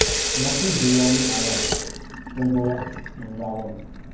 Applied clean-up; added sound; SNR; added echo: none; Sink (filling or washing) / Water tap, faucet; 1 dB; reverberation time 0.9 s.